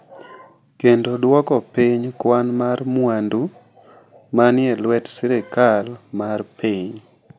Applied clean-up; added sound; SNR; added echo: none; none; none; none.